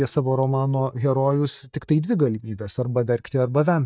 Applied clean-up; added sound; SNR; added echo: neural mask model DeepFilterNet 3.